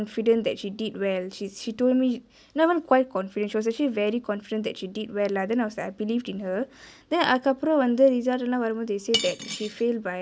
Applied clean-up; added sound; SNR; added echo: none; Cutlery, silverware / Dishes, pots, and pans; 5 dB; none.